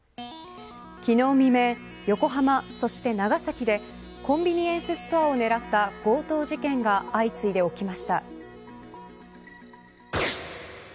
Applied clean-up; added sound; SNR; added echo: none; none; none; none.